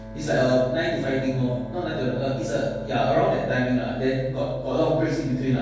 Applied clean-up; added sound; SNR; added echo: none; Bowed string instrument; 15 dB; reverberation time 1.3 s.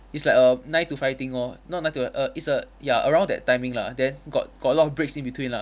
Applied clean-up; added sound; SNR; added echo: none; none; none; none.